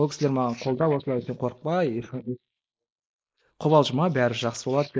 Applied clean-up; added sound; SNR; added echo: neural mask model Resemble Enhance denoiser.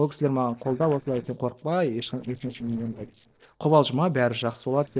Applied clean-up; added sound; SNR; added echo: neural separator model SepFormer DNS4.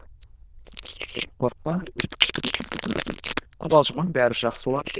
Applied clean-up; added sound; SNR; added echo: neural diffusion model UNIVERSE++.